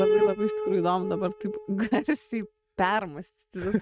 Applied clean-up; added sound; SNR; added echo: neural mask model RNNoise.